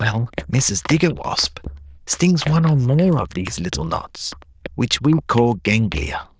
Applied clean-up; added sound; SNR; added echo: neural diffusion model UNIVERSE++.